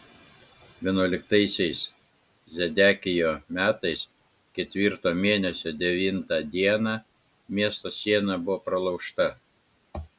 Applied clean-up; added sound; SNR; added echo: none; none; none; none.